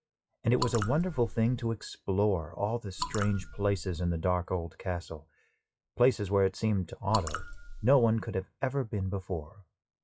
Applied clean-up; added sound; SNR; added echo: classical method WPE with log-MMSE.